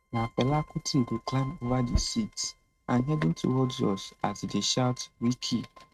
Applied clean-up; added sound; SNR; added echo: neural mask model RNNoise.